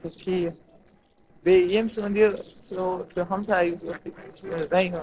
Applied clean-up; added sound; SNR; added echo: neural separator model SepFormer DNS4.